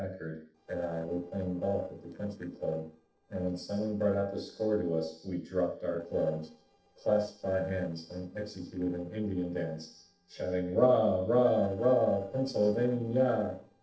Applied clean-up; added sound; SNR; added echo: neural separator model SepFormer DNS4.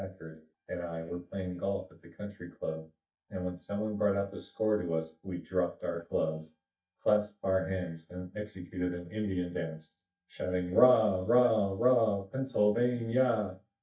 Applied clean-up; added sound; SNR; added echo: neural mask model DeepFilterNet 3.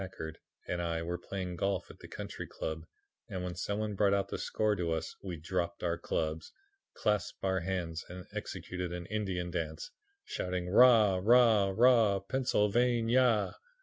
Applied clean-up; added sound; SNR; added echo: none; none; none; none.